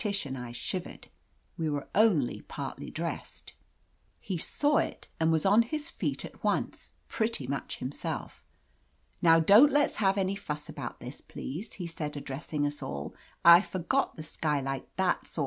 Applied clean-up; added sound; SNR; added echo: none; none; none; none.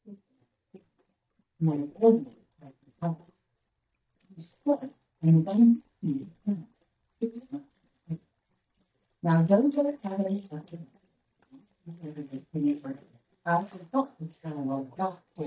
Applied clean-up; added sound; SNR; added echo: neural mask model DeepFilterNet 3.